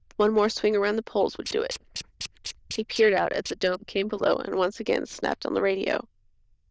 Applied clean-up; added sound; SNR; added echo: neural diffusion model UNIVERSE++.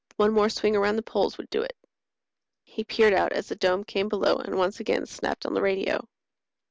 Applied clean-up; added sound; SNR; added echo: none; none; none; none.